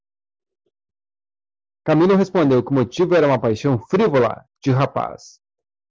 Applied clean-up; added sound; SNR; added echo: none; none; none; none.